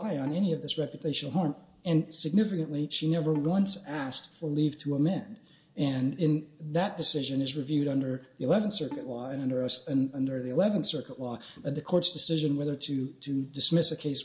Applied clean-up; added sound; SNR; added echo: none; Bowed string instrument; 19 dB; reverberation time 0.9 s.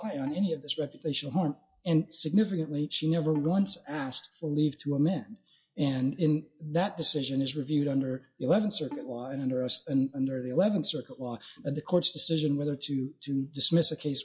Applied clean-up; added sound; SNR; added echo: classical method WPE with log-MMSE.